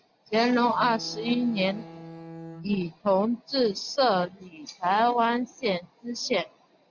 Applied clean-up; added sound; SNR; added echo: none; Bowed string instrument; 15 dB; none.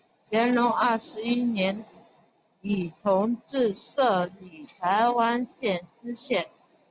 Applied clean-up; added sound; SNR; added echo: none; none; none; none.